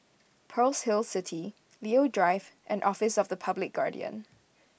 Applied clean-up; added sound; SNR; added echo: none; none; none; none.